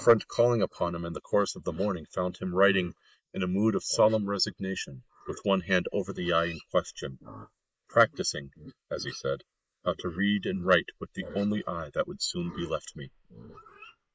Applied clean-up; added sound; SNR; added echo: neural mask model Resemble Enhance denoiser.